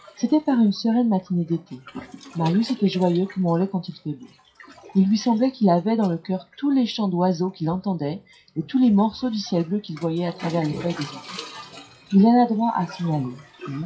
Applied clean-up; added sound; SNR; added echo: classical method WPE with log-MMSE.